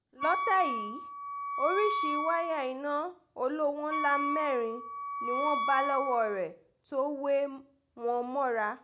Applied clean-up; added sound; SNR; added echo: none; Wind instrument, woodwind instrument; 2 dB; none.